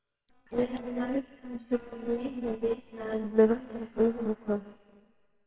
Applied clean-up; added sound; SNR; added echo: neural separator model SepFormer WHAMR!.